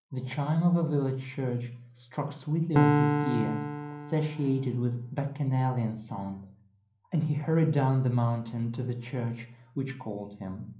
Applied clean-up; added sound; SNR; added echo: none; Piano; 0 dB; reverberation time 0.6 s.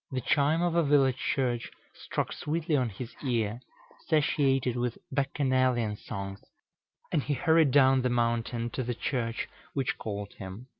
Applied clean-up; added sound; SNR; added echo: none; none; none; none.